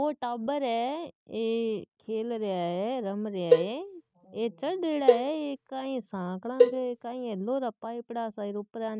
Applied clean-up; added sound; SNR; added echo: neural mask model RNNoise.